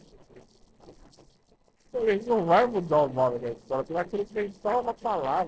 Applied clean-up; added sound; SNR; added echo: neural separator model SepFormer DNS4.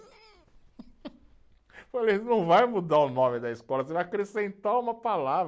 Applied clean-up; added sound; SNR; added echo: none; none; none; none.